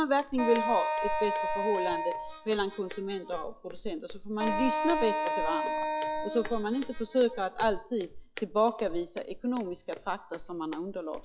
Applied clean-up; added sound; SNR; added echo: classical method log-MMSE.